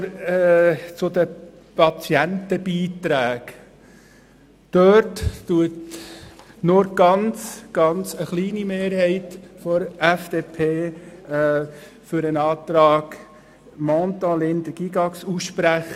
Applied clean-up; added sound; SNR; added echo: none; none; none; none.